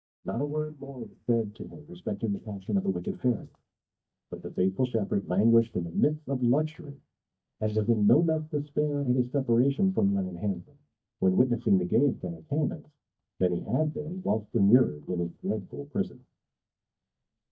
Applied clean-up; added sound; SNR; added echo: neural mask model DeepFilterNet 3.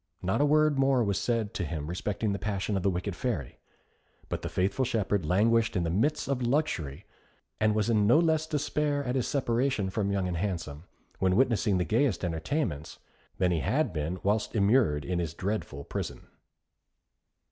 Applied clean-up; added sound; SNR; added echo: none; none; none; none.